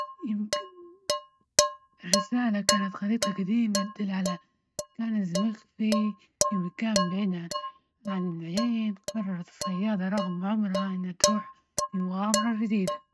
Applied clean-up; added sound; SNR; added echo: neural mask model RNNoise.